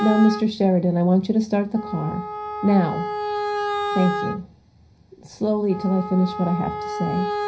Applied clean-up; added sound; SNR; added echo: none; Wind instrument, woodwind instrument; 7 dB; reverberation time 0.5 s.